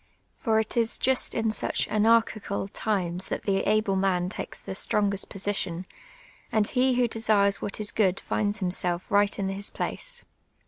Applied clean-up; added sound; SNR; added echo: none; none; none; none.